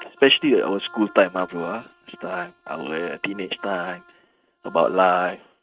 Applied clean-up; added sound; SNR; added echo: neural mask model RNNoise.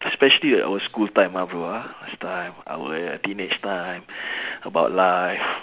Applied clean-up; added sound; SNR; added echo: none; none; none; none.